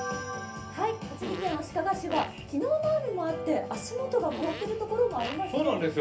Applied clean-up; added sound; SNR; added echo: none; Fart; 11 dB; reverberation time 0.3 s.